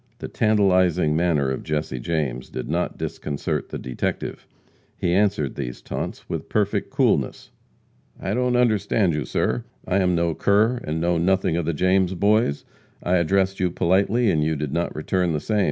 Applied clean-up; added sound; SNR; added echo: none; none; none; none.